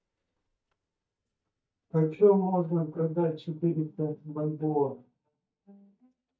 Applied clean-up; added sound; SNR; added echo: neural mask model DeepFilterNet 3.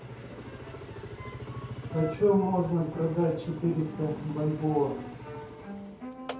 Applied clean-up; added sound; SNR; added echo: none; Engine; 10 dB; reverberation time 0.6 s.